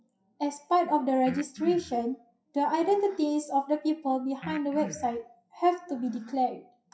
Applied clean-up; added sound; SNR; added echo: classical method WPE with log-MMSE.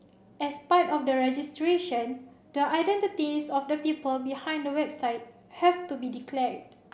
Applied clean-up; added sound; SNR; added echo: none; none; none; none.